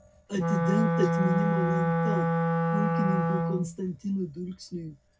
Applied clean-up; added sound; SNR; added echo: none; Wind instrument, woodwind instrument; -4 dB; reverberation time 0.4 s.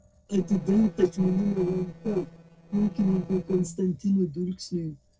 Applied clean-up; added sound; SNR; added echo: neural separator model SepFormer DNS4.